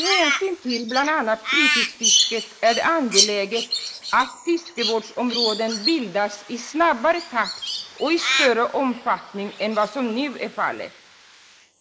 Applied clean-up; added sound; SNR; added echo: neural mask model Resemble Enhance denoiser.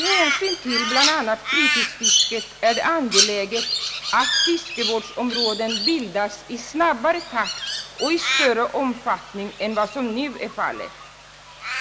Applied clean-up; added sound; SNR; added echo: none; Crow; 1 dB; none.